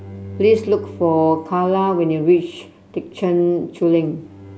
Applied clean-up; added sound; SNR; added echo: none; Bowed string instrument; 20 dB; none.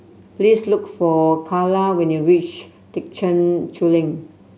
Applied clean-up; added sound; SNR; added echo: none; none; none; none.